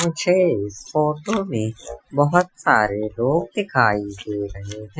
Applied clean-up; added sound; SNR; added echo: classical method Wiener filter.